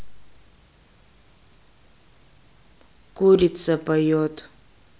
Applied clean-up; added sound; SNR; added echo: none; none; none; none.